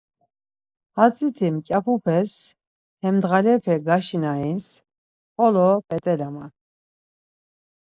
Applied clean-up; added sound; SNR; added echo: neural mask model Resemble Enhance denoiser.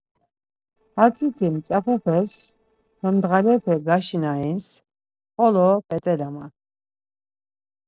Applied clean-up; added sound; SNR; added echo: neural separator model SepFormer DNS4.